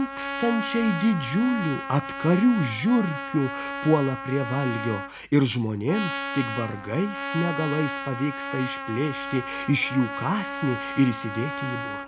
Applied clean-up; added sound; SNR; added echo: none; Trumpet; 7 dB; none.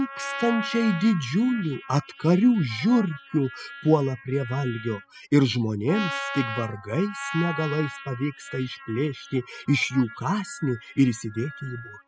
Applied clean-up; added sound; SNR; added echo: classical method spectral subtraction.